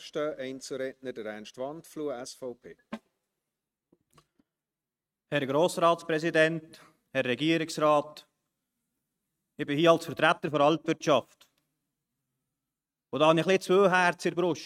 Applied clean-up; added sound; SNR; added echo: neural mask model RNNoise.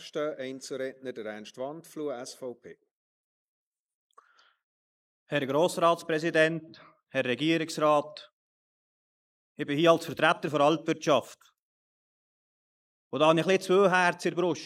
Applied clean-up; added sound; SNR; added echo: neural mask model Resemble Enhance denoiser.